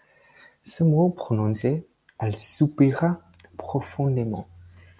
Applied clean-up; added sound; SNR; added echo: none; none; none; none.